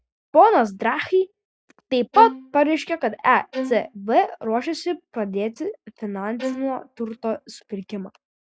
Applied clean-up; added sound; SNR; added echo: classical method log-MMSE.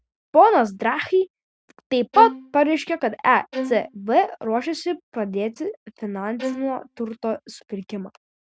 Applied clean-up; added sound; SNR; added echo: none; Bowed string instrument; 11 dB; none.